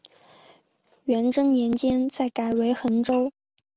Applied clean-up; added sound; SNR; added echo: none; none; none; none.